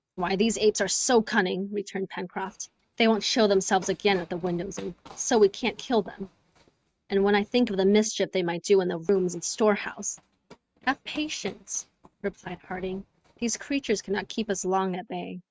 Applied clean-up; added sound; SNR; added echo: neural mask model RNNoise.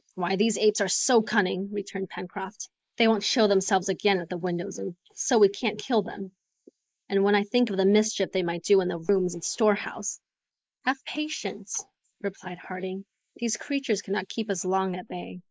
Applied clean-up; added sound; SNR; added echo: neural mask model Resemble Enhance denoiser.